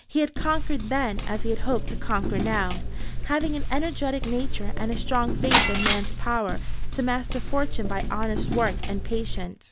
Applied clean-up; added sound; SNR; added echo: none; Shatter + Walk, footsteps; -4 dB; none.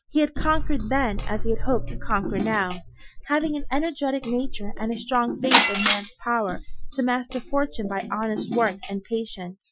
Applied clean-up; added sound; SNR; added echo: classical method Wiener filter.